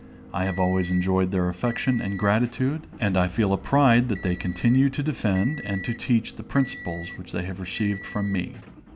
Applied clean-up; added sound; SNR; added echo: none; Motor vehicle (road) / Engine; 16 dB; none.